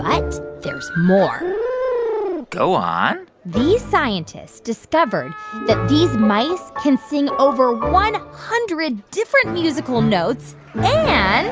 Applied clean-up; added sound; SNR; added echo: none; Wind instrument, woodwind instrument; 15 dB; none.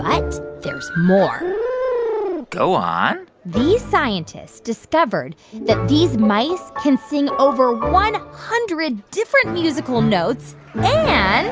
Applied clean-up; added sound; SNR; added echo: none; none; none; none.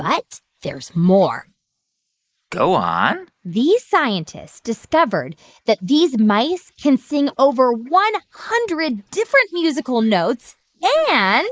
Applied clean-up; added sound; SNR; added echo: neural mask model Resemble Enhance denoiser.